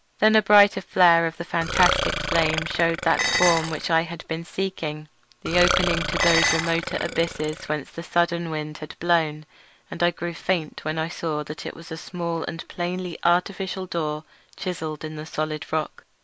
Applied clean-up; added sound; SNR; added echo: none; Dishes, pots, and pans + Burping, eructation; 2 dB; none.